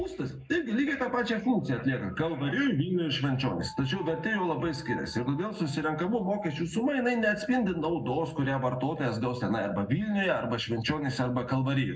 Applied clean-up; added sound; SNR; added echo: none; Piano; 17 dB; reverberation time 0.3 s.